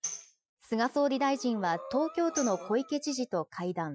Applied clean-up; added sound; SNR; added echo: classical method Wiener filter.